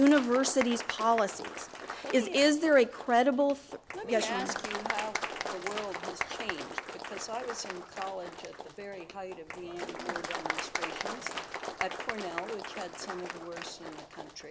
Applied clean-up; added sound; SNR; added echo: none; Applause; 8 dB; none.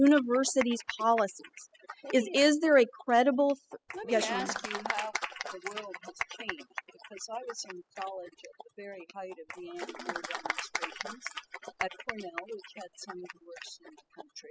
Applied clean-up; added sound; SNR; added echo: classical method spectral subtraction.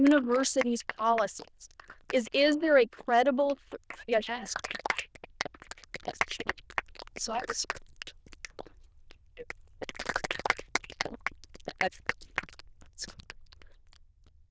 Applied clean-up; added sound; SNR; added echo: neural diffusion model UNIVERSE++.